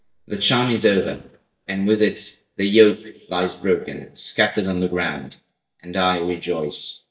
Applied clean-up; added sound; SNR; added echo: neural mask model DeepFilterNet 3.